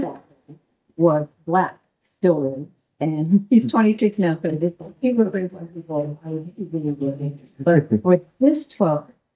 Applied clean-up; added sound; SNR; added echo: neural mask model DeepFilterNet 3.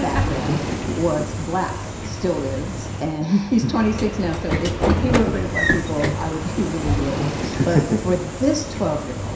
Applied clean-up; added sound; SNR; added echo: none; Sliding door / Train; 1 dB; reverberation time 0.7 s.